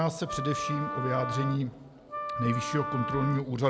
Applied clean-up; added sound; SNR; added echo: none; Wind instrument, woodwind instrument; 5 dB; none.